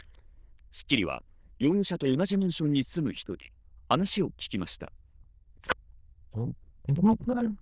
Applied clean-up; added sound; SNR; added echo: neural diffusion model UNIVERSE++.